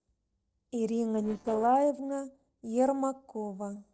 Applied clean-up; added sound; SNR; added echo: neural separator model SepFormer DNS4.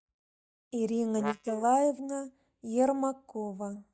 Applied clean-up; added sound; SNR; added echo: neural mask model DeepFilterNet 3.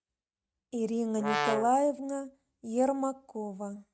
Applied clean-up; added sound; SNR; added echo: neural mask model RNNoise.